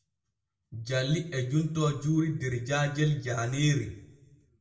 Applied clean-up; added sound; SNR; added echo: none; none; none; reverberation time 0.6 s.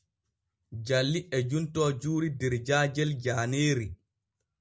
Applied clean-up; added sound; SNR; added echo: none; none; none; none.